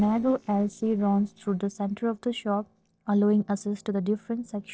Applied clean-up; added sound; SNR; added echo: neural separator model SepFormer DNS4.